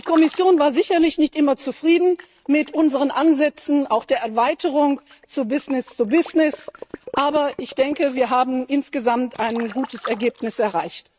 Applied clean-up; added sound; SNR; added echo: neural mask model RNNoise.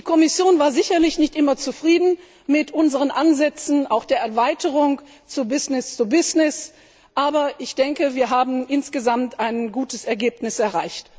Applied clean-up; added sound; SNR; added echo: none; none; none; none.